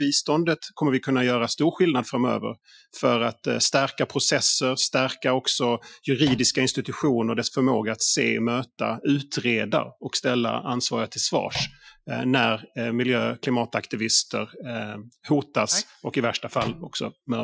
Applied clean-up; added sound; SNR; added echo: classical method Wiener filter.